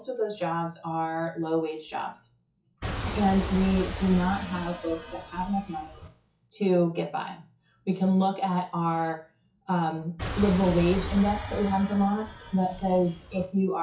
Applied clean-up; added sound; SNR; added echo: classical method WPE with log-MMSE.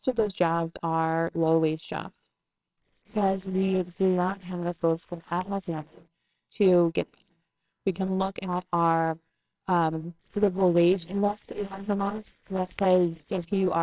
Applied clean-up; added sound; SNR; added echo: neural separator model SepFormer WHAMR!.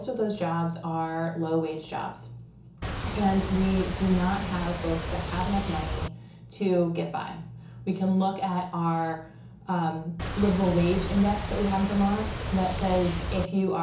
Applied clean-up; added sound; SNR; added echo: none; Boat, Water vehicle; 4 dB; reverberation time 0.7 s.